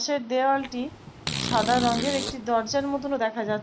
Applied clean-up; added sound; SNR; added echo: none; Fart; 7 dB; none.